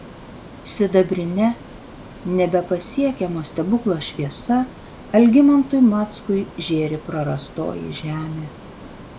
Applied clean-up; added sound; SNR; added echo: none; Ocean; 18 dB; none.